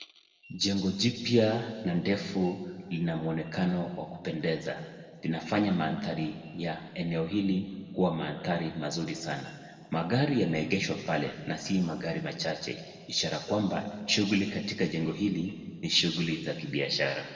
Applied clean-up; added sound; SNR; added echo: none; none; none; reverberation time 1.6 s.